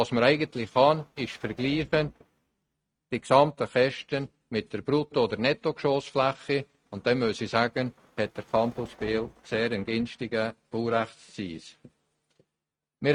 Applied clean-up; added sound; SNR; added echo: neural mask model RNNoise.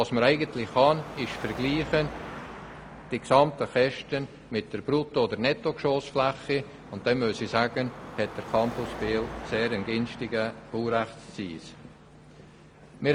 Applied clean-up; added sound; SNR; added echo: none; Car passing by / Traffic noise, roadway noise / Engine; 15 dB; none.